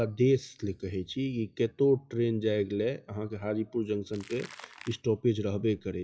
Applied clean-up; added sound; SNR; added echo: classical method WPE with log-MMSE.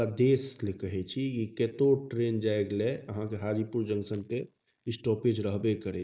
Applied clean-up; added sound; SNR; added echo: neural mask model DeepFilterNet 3.